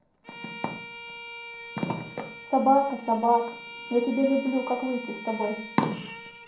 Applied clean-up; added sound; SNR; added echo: none; Bowed string instrument; 14 dB; reverberation time 0.6 s.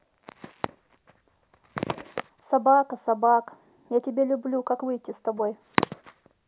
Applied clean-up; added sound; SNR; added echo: none; none; none; none.